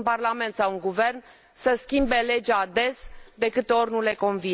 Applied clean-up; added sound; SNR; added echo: none; none; none; none.